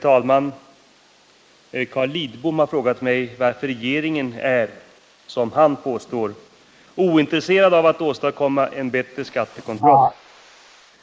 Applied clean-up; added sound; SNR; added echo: neural mask model Resemble Enhance denoiser.